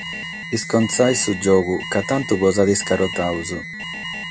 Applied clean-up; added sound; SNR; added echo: none; Alarm; 10 dB; none.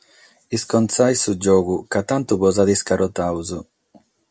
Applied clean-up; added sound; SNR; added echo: none; none; none; none.